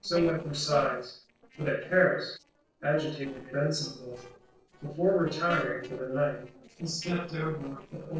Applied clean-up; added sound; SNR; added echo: neural separator model SepFormer DNS4.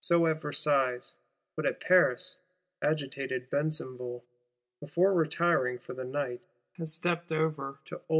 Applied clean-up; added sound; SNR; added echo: none; none; none; none.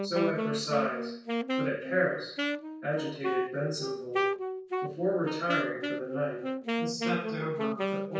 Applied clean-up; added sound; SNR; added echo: none; Wind instrument, woodwind instrument; 0 dB; reverberation time 0.5 s.